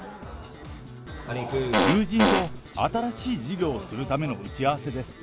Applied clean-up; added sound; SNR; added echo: none; Fart; -5 dB; none.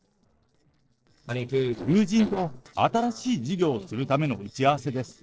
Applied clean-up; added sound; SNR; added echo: neural separator model SepFormer DNS4.